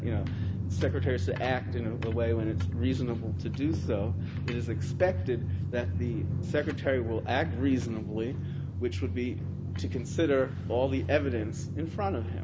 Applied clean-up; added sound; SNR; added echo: none; Drum; 0 dB; none.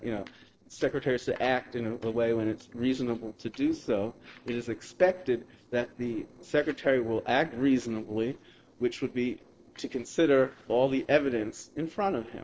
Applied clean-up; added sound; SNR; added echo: neural separator model SepFormer DNS4.